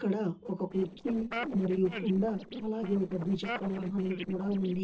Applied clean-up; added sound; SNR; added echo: neural separator model SepFormer DNS4.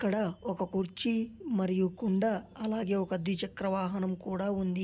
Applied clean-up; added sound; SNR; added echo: none; none; none; none.